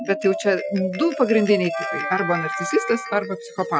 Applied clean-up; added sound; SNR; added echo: classical method Wiener filter.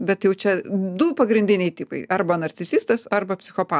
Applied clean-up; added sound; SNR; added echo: none; none; none; none.